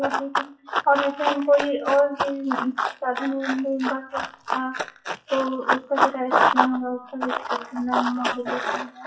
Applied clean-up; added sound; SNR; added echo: classical method WPE with log-MMSE.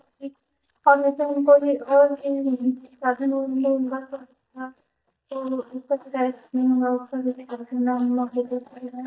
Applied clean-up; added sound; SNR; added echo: neural mask model DeepFilterNet 3.